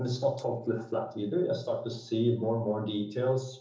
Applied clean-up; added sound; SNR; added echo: neural separator model SepFormer DNS4.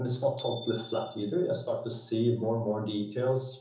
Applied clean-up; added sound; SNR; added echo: none; Bicycle bell; 19 dB; reverberation time 0.6 s.